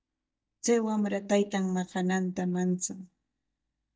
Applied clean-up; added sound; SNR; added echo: neural mask model DeepFilterNet 3.